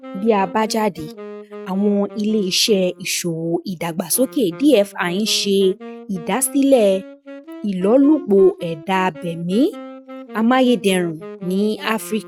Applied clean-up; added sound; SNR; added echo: neural mask model RNNoise.